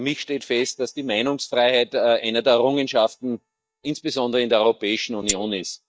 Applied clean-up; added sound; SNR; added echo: neural mask model DeepFilterNet 3.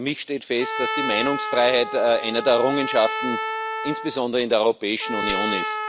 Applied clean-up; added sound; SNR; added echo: none; Tambourine + Trumpet; 5 dB; none.